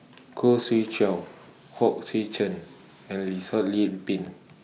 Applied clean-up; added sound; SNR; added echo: none; none; none; none.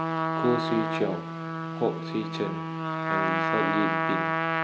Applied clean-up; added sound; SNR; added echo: none; Trumpet; -3 dB; none.